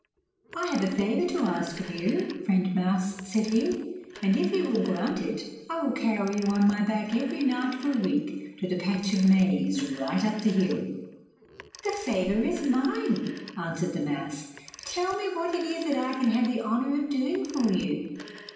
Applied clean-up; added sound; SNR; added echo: none; Telephone; 20 dB; reverberation time 1.0 s.